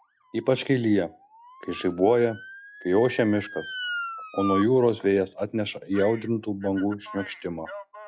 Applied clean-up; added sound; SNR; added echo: classical method log-MMSE.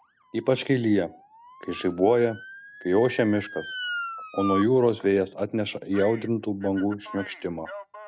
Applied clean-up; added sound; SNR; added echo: none; Motor vehicle (road) / Siren; 13 dB; none.